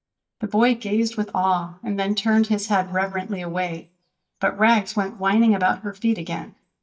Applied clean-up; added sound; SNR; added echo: neural mask model DeepFilterNet 3.